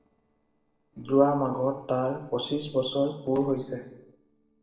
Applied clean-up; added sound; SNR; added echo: neural separator model SepFormer DNS4.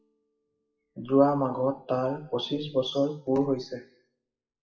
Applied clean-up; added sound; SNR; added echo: classical method WPE with log-MMSE.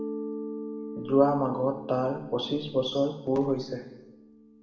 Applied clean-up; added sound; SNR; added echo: none; Mallet percussion; 11 dB; reverberation time 0.8 s.